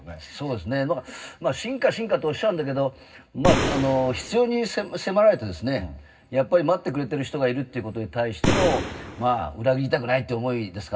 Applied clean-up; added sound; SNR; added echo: none; Boom; 1 dB; reverberation time 0.4 s.